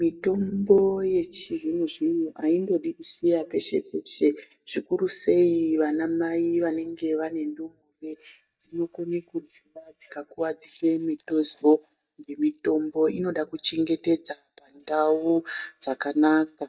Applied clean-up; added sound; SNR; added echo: neural mask model DeepFilterNet 3.